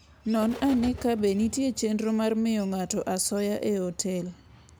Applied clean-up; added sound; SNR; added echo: none; Bird; 19 dB; none.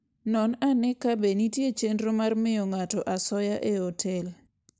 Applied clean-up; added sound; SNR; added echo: none; none; none; none.